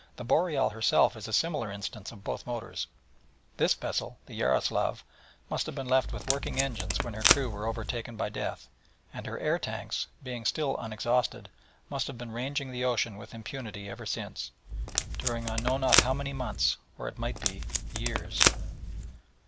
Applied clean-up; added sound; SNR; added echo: none; Packing tape, duct tape; -2 dB; none.